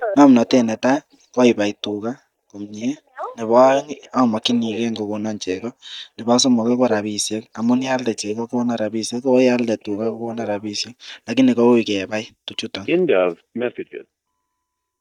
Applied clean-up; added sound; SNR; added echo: neural mask model DeepFilterNet 3.